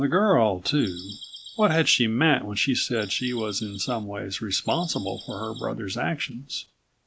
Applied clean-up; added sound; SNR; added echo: none; Bird vocalization, bird call, bird song; 16 dB; none.